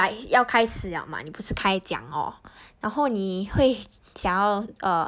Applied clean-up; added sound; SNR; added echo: none; none; none; none.